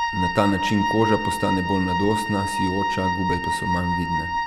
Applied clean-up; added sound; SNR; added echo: none; Wind instrument, woodwind instrument; 1 dB; none.